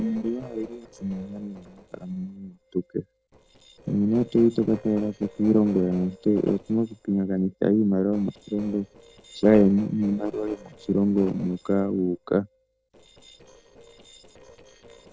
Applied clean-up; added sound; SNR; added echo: neural separator model SepFormer DNS4.